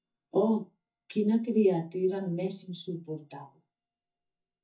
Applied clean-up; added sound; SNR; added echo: neural mask model DeepFilterNet 3.